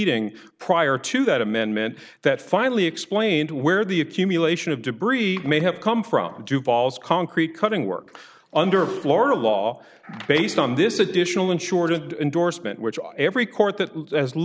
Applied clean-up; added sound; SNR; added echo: none; none; none; none.